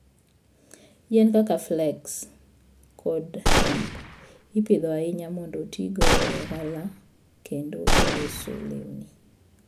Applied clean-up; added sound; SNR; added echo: none; Gunshot, gunfire; -3 dB; none.